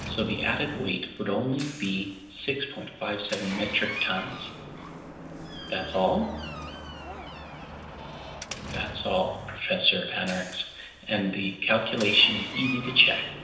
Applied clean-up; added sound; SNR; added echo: none; Door; 11 dB; reverberation time 0.9 s.